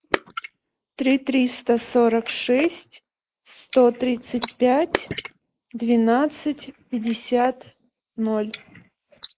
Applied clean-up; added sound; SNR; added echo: neural mask model Resemble Enhance denoiser.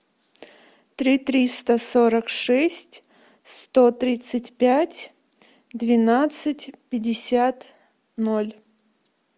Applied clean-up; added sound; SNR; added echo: none; none; none; none.